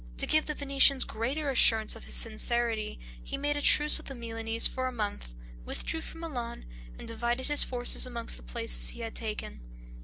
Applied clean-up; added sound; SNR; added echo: none; none; none; none.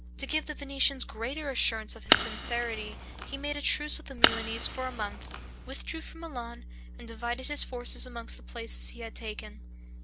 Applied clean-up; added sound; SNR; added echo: none; Fire; -4 dB; none.